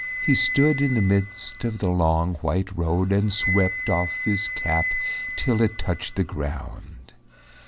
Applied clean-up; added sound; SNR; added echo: none; Wind instrument, woodwind instrument; 7 dB; none.